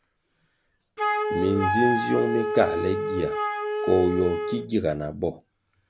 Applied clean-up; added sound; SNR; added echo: none; Wind instrument, woodwind instrument; 2 dB; none.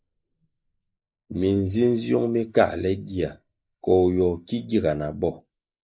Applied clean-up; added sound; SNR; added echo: neural mask model Resemble Enhance denoiser.